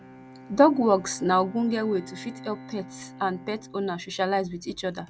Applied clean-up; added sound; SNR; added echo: none; Bowed string instrument; 19 dB; none.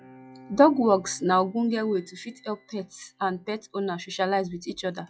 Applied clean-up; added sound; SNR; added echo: classical method log-MMSE.